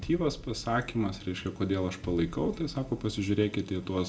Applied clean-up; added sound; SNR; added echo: none; Bass drum; 16 dB; reverberation time 0.3 s.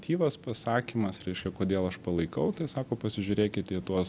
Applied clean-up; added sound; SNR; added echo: none; none; none; none.